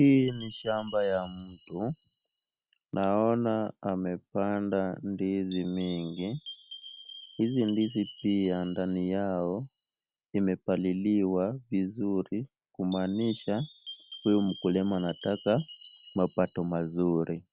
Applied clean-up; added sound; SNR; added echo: none; Chime; 18 dB; none.